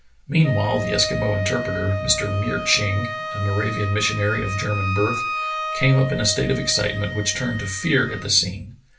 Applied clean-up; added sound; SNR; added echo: none; Wind instrument, woodwind instrument; 7 dB; reverberation time 0.3 s.